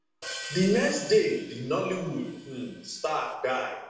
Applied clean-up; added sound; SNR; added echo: none; Hi-hat; 15 dB; reverberation time 0.8 s.